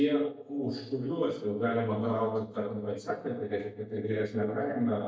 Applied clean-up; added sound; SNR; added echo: neural mask model DeepFilterNet 3.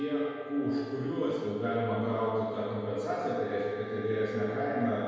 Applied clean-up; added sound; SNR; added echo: none; Trumpet; 20 dB; reverberation time 1.9 s.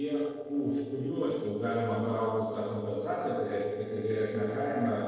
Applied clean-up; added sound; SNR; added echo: neural separator model SepFormer DNS4.